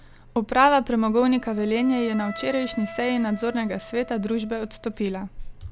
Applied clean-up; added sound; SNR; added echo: none; Wind instrument, woodwind instrument; 18 dB; none.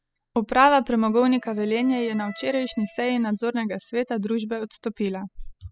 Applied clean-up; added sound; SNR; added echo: classical method spectral subtraction.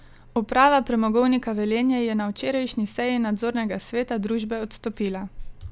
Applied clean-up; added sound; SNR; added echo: none; none; none; none.